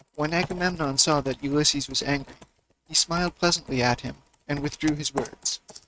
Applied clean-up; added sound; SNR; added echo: neural mask model RNNoise.